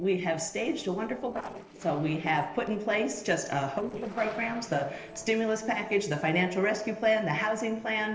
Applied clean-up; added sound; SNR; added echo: neural separator model SepFormer DNS4.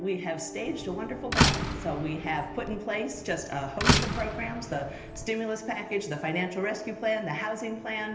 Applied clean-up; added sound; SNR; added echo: none; Slam; -2 dB; reverberation time 1.4 s.